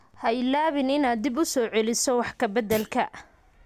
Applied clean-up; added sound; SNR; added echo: none; Thump, thud; 14 dB; none.